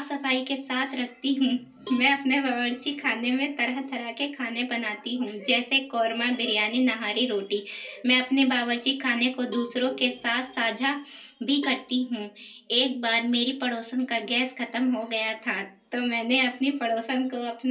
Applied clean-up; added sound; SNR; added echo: none; Cowbell; 20 dB; reverberation time 0.3 s.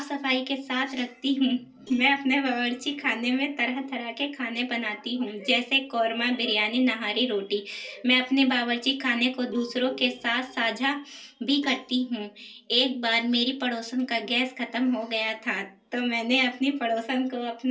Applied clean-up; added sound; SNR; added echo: neural separator model SepFormer DNS4.